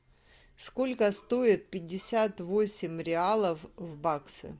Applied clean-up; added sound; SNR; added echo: none; none; none; none.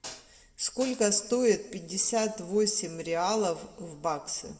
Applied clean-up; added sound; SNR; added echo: none; Hi-hat; 15 dB; reverberation time 1.1 s.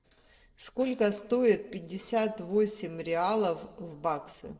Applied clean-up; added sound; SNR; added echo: neural separator model SepFormer DNS4.